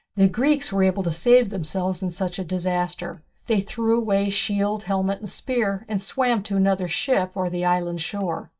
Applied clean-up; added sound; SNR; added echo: neural mask model DeepFilterNet 3.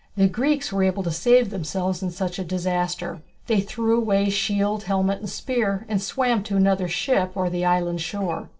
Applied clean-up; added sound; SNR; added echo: neural separator model SepFormer DNS4.